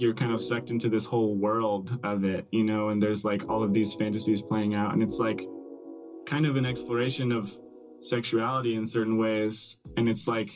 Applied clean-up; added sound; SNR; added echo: none; none; none; reverberation time 0.2 s.